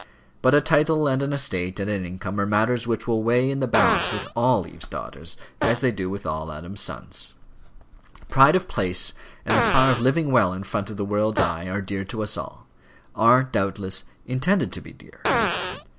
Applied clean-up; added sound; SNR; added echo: none; Fart; 8 dB; none.